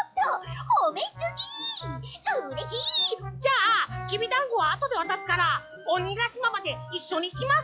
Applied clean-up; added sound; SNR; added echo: classical method log-MMSE.